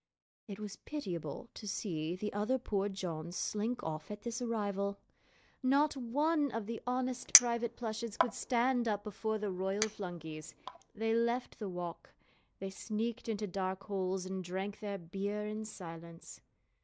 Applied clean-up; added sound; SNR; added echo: neural mask model DeepFilterNet 3.